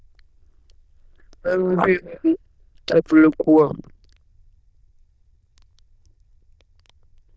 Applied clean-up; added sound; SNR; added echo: neural diffusion model UNIVERSE++.